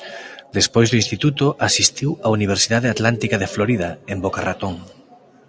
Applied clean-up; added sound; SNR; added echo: none; none; none; none.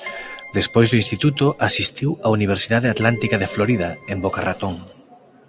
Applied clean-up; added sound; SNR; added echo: none; Keyboard (musical); 20 dB; none.